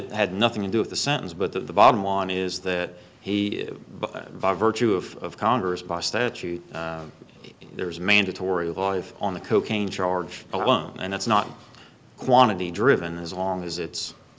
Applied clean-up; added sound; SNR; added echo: none; none; none; none.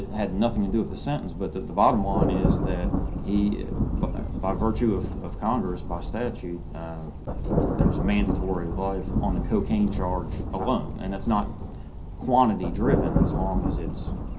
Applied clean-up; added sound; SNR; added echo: none; Thunder; 0 dB; reverberation time 0.3 s.